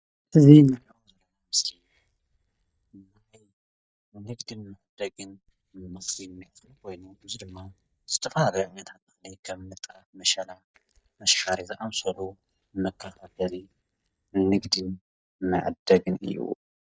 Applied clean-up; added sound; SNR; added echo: neural mask model DeepFilterNet 3.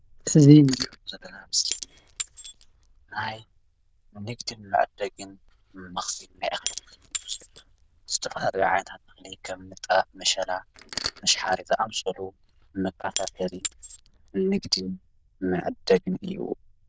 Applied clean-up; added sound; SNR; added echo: neural diffusion model UNIVERSE++.